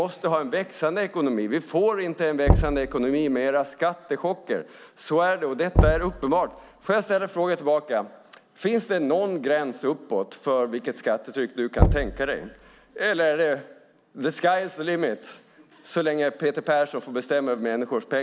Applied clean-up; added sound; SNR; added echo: none; Knock; 2 dB; none.